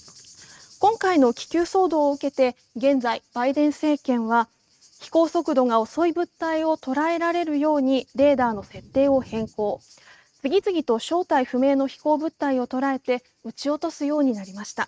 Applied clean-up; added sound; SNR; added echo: neural mask model RNNoise.